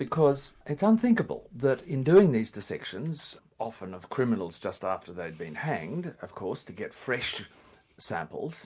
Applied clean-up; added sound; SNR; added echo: none; none; none; none.